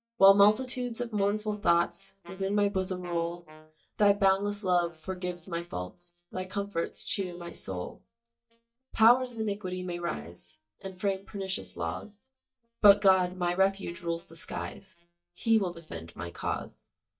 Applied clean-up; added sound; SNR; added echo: neural mask model DeepFilterNet 3.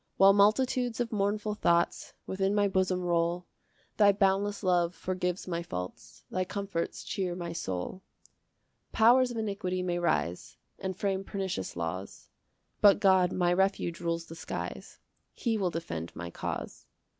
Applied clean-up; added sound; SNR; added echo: none; none; none; none.